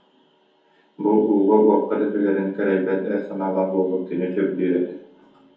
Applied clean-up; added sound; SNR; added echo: none; none; none; reverberation time 0.6 s.